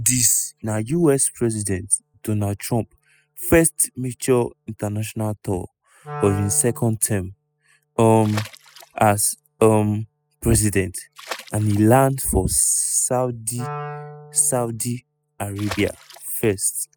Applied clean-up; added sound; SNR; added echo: classical method spectral subtraction.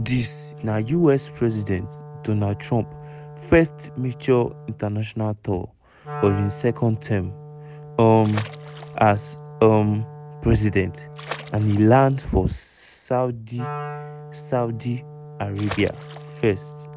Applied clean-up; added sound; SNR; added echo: none; Wind instrument, woodwind instrument + Water / Splash, splatter; 16 dB; none.